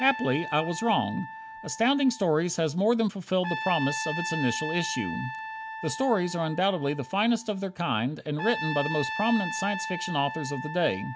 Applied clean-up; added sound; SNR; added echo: none; Trumpet; 8 dB; none.